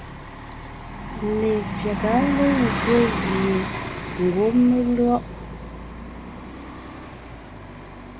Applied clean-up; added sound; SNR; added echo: none; Bus; 5 dB; none.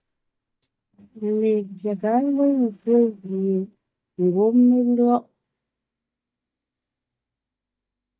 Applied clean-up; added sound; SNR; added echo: neural mask model DeepFilterNet 3.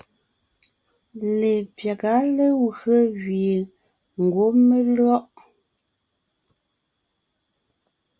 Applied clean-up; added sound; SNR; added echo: none; none; none; none.